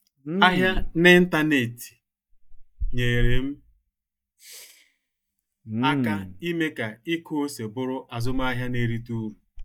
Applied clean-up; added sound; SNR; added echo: neural mask model DeepFilterNet 3.